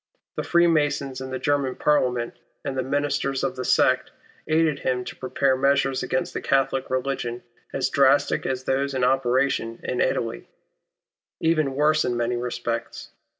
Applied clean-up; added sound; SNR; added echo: none; none; none; none.